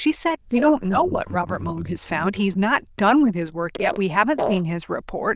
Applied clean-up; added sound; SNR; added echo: neural diffusion model UNIVERSE++.